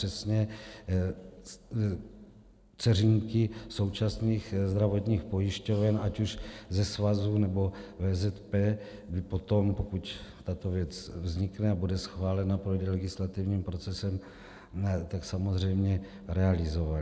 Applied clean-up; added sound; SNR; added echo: none; none; none; none.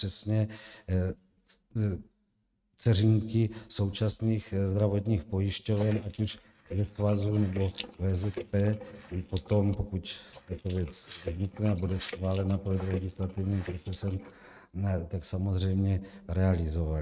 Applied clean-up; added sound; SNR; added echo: neural mask model RNNoise.